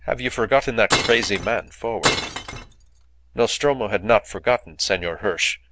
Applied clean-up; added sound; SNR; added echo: none; Glass; 3 dB; none.